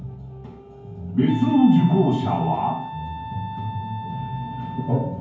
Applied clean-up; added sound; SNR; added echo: none; Wind instrument, woodwind instrument; 13 dB; reverberation time 0.9 s.